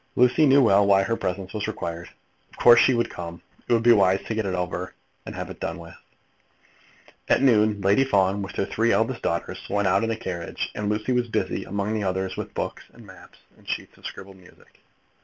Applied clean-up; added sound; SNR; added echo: none; none; none; none.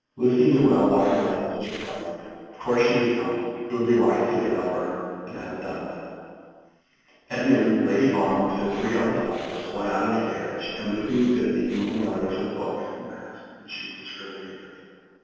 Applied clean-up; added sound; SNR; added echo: neural separator model SepFormer DNS4.